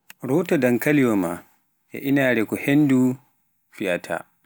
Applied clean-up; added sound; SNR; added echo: none; none; none; none.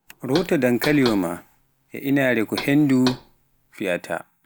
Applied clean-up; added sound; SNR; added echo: none; Knock; 13 dB; none.